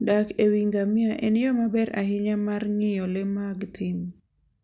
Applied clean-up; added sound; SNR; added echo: none; none; none; none.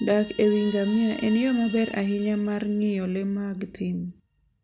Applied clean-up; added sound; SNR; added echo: none; Guitar; 20 dB; none.